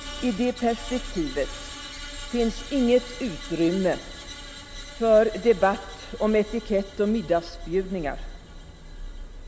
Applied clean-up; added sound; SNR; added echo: none; Subway, metro, underground + Screech; 12 dB; none.